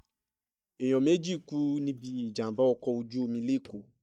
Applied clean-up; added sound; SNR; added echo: neural mask model DeepFilterNet 3.